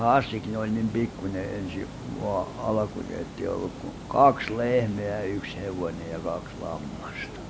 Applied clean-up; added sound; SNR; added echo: none; Water; 12 dB; none.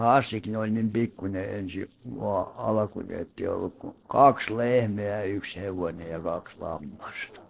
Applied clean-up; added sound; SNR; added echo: neural separator model SepFormer DNS4.